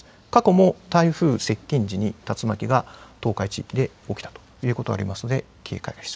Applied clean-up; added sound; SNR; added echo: none; none; none; none.